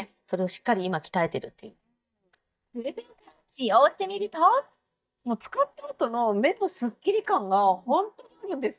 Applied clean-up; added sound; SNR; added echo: neural mask model DeepFilterNet 3.